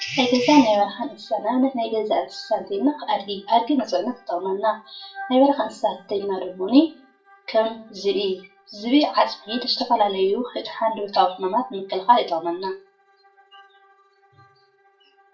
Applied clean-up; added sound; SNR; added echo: classical method WPE with log-MMSE.